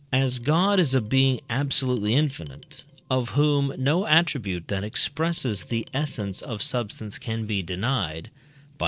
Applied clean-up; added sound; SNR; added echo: neural separator model SepFormer DNS4.